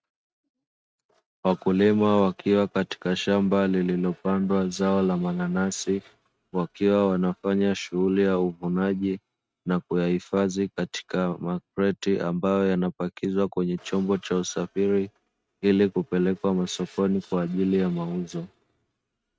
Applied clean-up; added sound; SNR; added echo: neural mask model RNNoise.